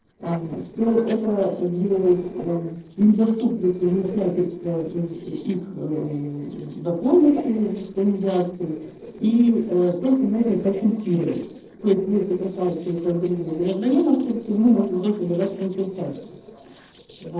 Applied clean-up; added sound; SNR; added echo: neural separator model SepFormer DNS4.